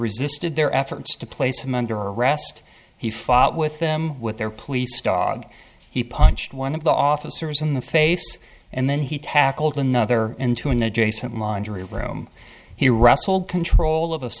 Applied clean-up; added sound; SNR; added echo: none; none; none; none.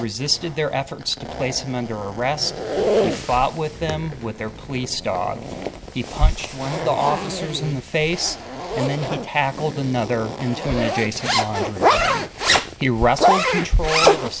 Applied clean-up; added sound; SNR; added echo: none; Zipper (clothing); 1 dB; none.